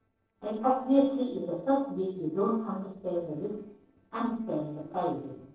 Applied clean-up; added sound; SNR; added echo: neural separator model SepFormer DNS4.